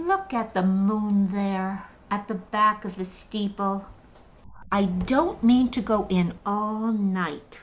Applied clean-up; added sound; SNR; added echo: none; none; none; none.